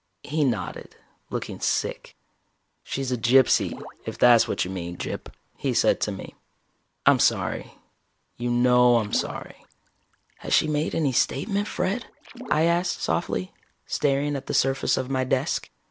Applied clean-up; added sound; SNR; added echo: none; Water / Splash, splatter; 18 dB; none.